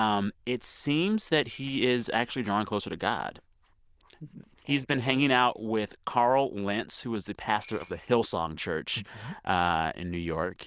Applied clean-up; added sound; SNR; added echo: neural diffusion model UNIVERSE++.